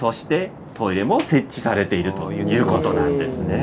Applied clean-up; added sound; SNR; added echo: none; none; none; none.